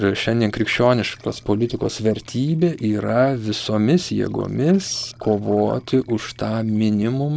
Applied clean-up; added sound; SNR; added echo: neural separator model SepFormer DNS4.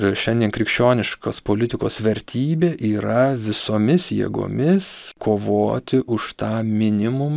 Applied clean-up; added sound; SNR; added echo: none; none; none; none.